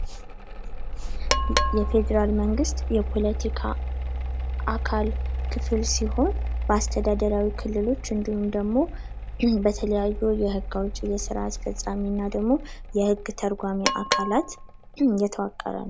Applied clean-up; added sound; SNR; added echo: none; Mechanical fan + Percussion; 2 dB; none.